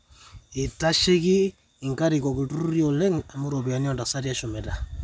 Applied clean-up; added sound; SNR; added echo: none; none; none; none.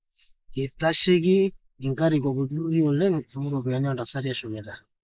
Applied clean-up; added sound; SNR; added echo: neural mask model Resemble Enhance denoiser.